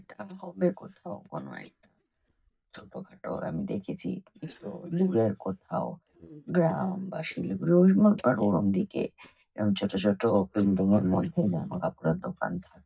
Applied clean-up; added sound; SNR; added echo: neural mask model DeepFilterNet 3.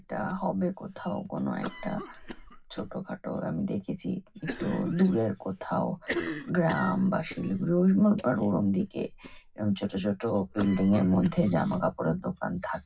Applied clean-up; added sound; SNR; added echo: none; Cough; 14 dB; reverberation time 0.4 s.